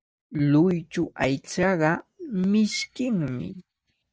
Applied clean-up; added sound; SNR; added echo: neural mask model DeepFilterNet 3.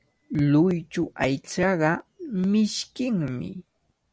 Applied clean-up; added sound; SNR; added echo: none; none; none; none.